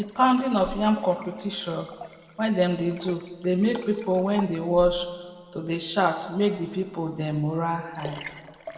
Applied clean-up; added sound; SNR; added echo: none; Liquid; 18 dB; reverberation time 1.8 s.